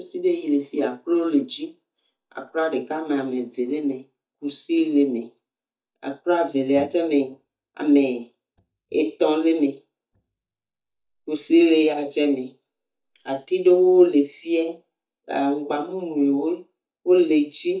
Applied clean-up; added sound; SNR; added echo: neural mask model DeepFilterNet 3.